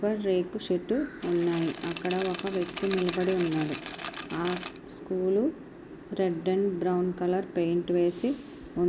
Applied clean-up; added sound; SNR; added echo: none; Rattle; 1 dB; none.